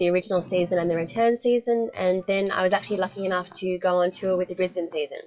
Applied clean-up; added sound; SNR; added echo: classical method WPE with log-MMSE.